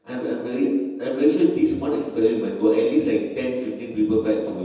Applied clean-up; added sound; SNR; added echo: none; none; none; reverberation time 1.1 s.